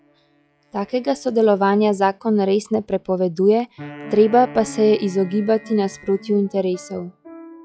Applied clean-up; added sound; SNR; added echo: classical method log-MMSE.